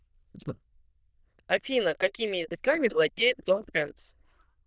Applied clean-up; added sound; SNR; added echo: neural diffusion model UNIVERSE++.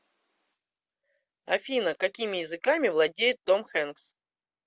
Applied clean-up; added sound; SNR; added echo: none; none; none; none.